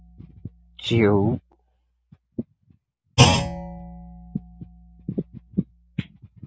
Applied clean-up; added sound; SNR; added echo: none; Thump, thud; -1 dB; none.